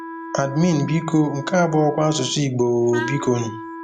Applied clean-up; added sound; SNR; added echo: none; Wind instrument, woodwind instrument; 12 dB; none.